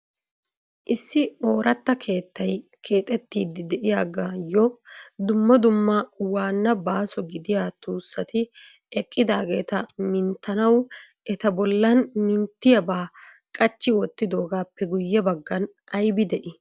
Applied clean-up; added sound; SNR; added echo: none; none; none; none.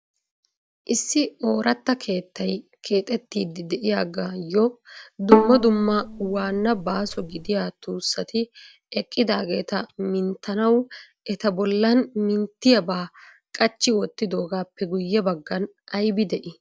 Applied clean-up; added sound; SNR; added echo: none; Bowed string instrument; -1 dB; none.